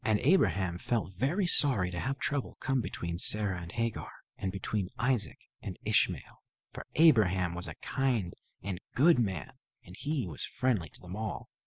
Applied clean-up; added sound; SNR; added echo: none; none; none; none.